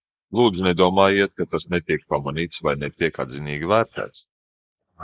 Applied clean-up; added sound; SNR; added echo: neural mask model Resemble Enhance denoiser.